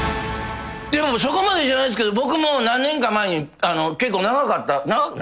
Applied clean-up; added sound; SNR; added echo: none; none; none; none.